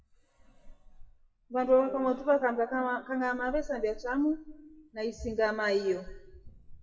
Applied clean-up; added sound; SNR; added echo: classical method WPE with log-MMSE.